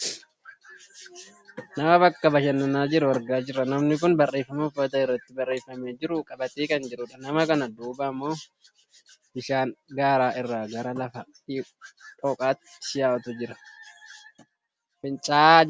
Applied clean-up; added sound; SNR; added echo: none; none; none; none.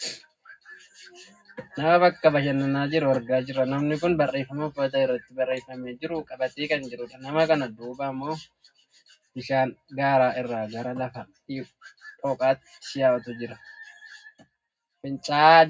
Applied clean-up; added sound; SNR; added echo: none; none; none; reverberation time 0.3 s.